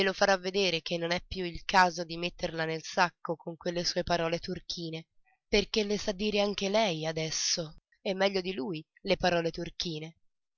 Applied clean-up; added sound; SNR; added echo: none; none; none; none.